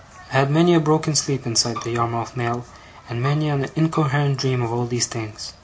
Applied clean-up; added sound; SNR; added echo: none; Bowed string instrument; 16 dB; none.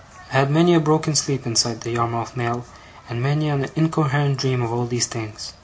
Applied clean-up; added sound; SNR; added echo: none; none; none; none.